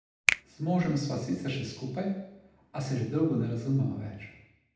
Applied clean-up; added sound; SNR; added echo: none; Finger snapping; 4 dB; reverberation time 0.8 s.